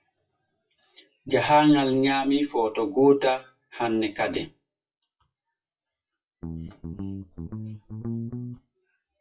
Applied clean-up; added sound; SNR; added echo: classical method WPE with log-MMSE.